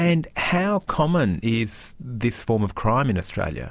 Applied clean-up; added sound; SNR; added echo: none; none; none; none.